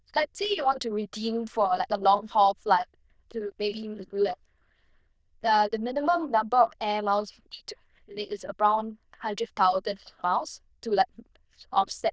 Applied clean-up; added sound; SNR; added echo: neural diffusion model UNIVERSE++.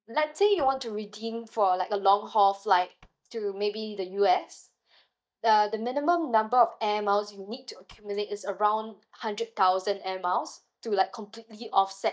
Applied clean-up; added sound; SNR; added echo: neural mask model DeepFilterNet 3.